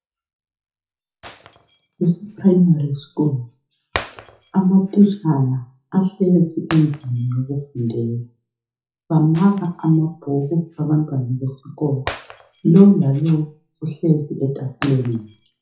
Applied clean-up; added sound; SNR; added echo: classical method WPE with log-MMSE.